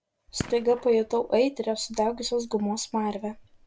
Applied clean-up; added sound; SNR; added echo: none; Fireworks; 17 dB; none.